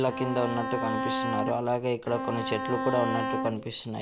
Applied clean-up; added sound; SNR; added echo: none; Bowed string instrument; 2 dB; none.